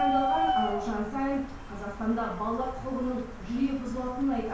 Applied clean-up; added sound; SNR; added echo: none; Bird; 2 dB; reverberation time 0.5 s.